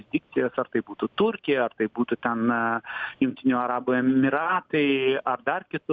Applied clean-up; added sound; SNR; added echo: none; none; none; none.